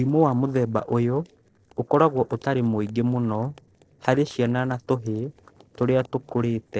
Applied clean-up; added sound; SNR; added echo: neural separator model SepFormer DNS4.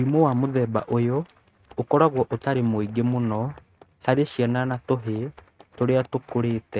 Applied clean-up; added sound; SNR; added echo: neural mask model RNNoise.